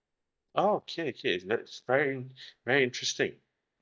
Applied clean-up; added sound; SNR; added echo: neural mask model DeepFilterNet 3.